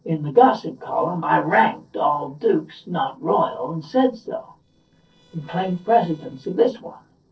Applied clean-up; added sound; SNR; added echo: neural separator model SepFormer DNS4.